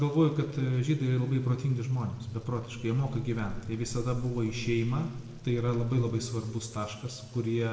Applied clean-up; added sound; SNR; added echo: none; Rain; 16 dB; reverberation time 1.4 s.